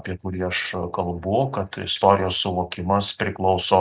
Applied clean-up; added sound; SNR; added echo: none; none; none; none.